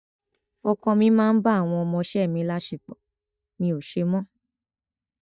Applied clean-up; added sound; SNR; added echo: neural mask model DeepFilterNet 3.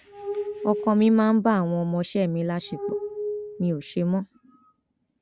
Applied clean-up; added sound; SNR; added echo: none; Glass; 8 dB; none.